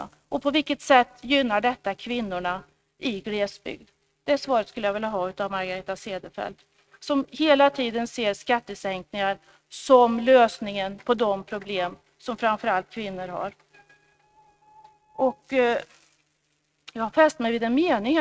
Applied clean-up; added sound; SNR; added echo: neural mask model RNNoise.